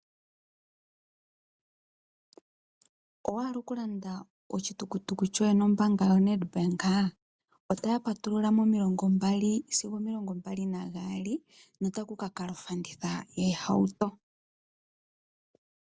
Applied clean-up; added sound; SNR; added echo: none; none; none; none.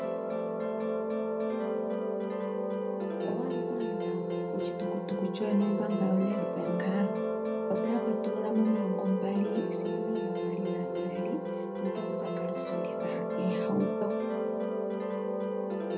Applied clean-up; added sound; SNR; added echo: none; Musical instrument; -3 dB; reverberation time 0.3 s.